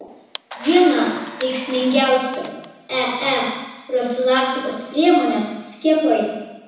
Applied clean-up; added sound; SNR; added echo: none; Camera; 16 dB; reverberation time 1.1 s.